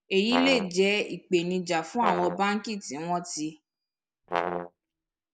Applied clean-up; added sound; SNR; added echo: none; Brass instrument; 5 dB; none.